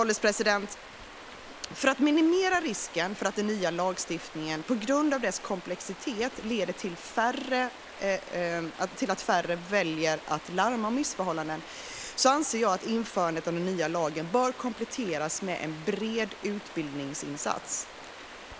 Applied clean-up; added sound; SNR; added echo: none; Stream; 15 dB; none.